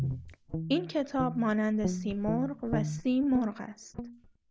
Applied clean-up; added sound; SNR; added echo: none; Guitar; 6 dB; none.